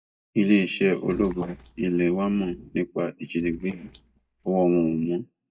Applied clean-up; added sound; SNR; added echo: neural mask model DeepFilterNet 3.